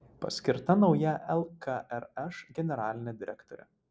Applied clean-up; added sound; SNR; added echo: none; none; none; none.